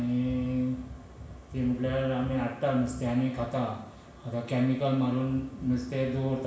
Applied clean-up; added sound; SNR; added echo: none; none; none; reverberation time 0.7 s.